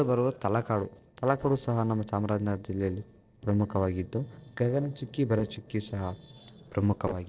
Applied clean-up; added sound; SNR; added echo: neural separator model SepFormer DNS4.